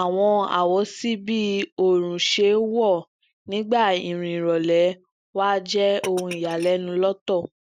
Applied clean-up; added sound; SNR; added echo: neural mask model Resemble Enhance denoiser.